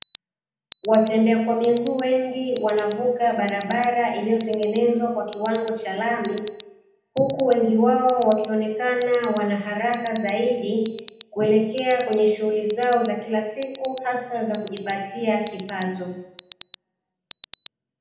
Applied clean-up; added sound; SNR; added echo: none; Alarm; -2 dB; reverberation time 0.8 s.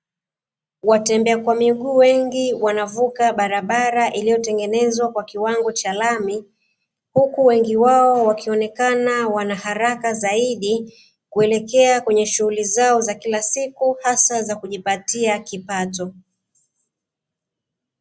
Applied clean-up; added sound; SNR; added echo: none; none; none; none.